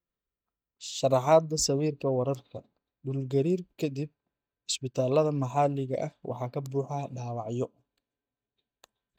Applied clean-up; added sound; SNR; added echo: neural mask model DeepFilterNet 3.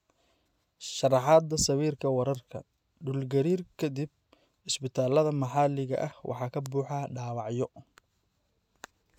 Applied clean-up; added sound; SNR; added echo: none; none; none; none.